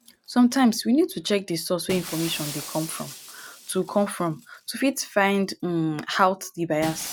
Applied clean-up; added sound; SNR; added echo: none; Shatter; 16 dB; none.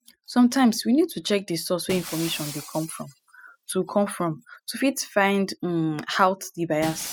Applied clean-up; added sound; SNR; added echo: classical method spectral subtraction.